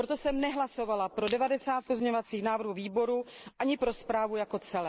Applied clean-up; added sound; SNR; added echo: neural mask model Resemble Enhance denoiser.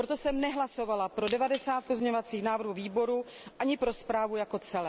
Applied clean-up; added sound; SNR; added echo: none; Shatter; 18 dB; none.